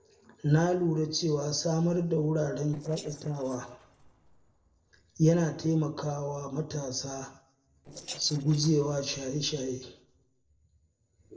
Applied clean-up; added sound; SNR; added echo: neural separator model SepFormer DNS4.